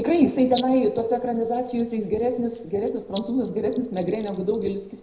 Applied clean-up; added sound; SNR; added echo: none; Bird; 10 dB; reverberation time 0.7 s.